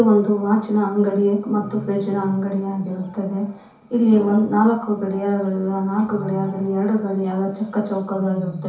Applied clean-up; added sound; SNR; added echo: none; Wild animals; 18 dB; reverberation time 0.5 s.